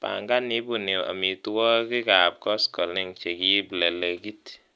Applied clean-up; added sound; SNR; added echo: none; none; none; none.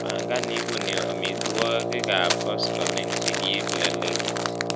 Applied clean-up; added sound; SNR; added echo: none; Crumpling, crinkling + Wind instrument, woodwind instrument; -3 dB; none.